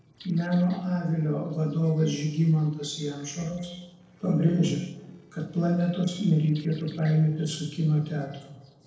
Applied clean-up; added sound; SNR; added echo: neural separator model SepFormer DNS4.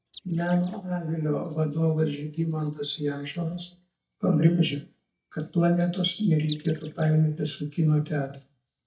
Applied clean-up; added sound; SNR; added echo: neural mask model DeepFilterNet 3.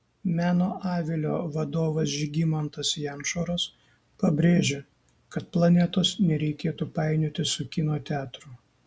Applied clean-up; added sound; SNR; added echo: none; none; none; none.